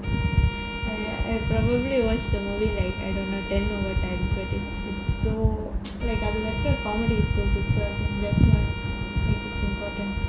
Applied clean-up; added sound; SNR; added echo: none; Bowed string instrument; 12 dB; none.